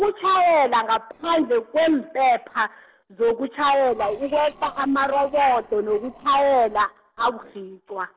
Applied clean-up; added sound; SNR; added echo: neural separator model SepFormer DNS4.